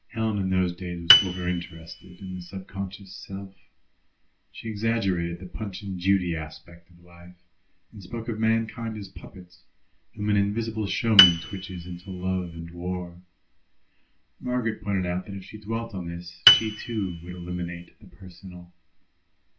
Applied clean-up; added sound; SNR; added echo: none; Piano; -5 dB; reverberation time 0.2 s.